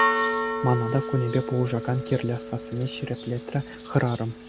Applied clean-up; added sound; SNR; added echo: none; Church bell; 3 dB; none.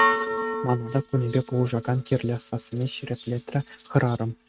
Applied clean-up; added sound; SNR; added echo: neural mask model RNNoise.